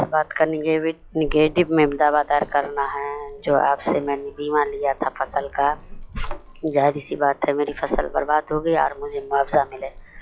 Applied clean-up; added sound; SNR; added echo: classical method log-MMSE.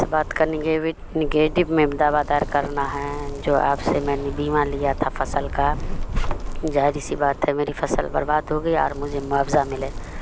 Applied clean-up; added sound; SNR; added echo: none; Zipper (clothing); 7 dB; none.